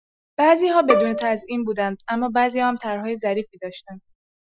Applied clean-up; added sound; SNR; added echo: classical method Wiener filter.